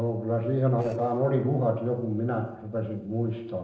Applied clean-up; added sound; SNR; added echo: neural separator model SepFormer DNS4.